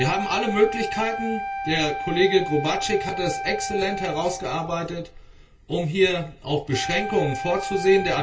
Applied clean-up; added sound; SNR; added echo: none; Wind instrument, woodwind instrument; 7 dB; reverberation time 0.2 s.